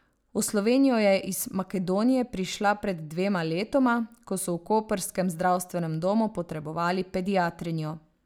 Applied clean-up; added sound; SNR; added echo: none; none; none; none.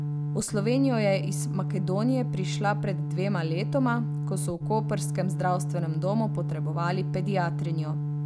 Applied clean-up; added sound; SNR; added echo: none; Organ; 0 dB; none.